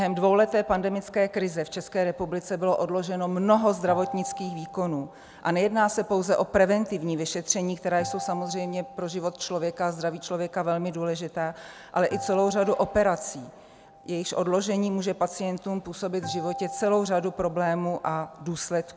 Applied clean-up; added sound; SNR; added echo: none; Acoustic guitar; 16 dB; none.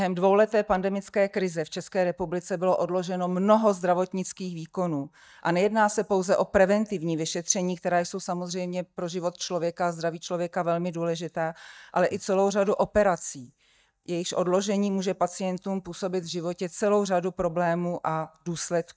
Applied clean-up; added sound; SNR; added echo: neural mask model DeepFilterNet 3.